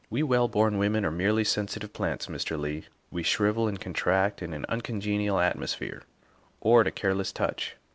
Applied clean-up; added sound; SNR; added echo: none; none; none; none.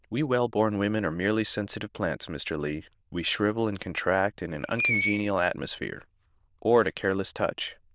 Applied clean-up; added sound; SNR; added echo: neural diffusion model UNIVERSE++.